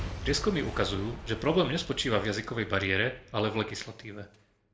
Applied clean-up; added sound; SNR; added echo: none; Shatter / Crushing / Boom; 12 dB; reverberation time 0.6 s.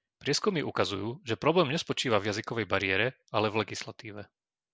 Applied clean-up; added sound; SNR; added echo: none; none; none; none.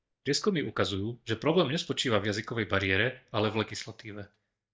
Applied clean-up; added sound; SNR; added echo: neural mask model DeepFilterNet 3.